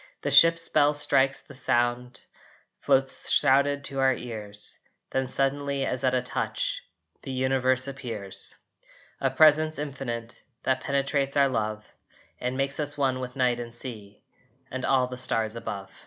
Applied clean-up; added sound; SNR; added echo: none; none; none; none.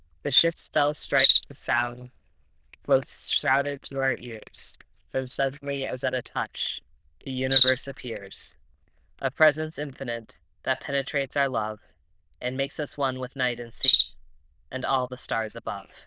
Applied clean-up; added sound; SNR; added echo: neural diffusion model UNIVERSE++.